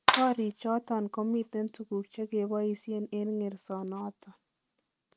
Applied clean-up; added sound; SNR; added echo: neural mask model RNNoise.